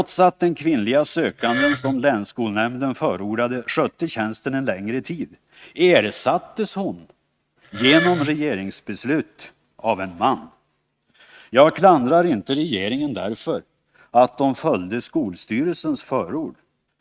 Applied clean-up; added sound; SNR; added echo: neural mask model RNNoise.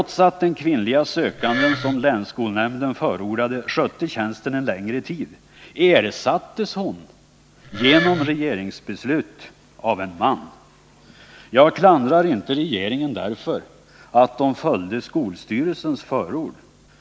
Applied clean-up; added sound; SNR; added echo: none; Wood; 6 dB; none.